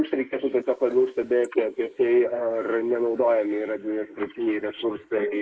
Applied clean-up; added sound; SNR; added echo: neural mask model Resemble Enhance denoiser.